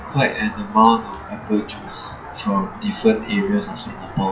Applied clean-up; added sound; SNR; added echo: classical method WPE with log-MMSE.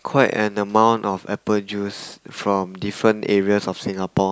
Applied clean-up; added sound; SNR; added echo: none; none; none; none.